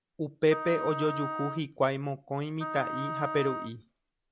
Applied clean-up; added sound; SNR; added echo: none; Wind instrument, woodwind instrument; 7 dB; none.